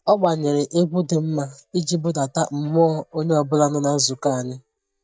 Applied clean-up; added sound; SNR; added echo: neural mask model DeepFilterNet 3.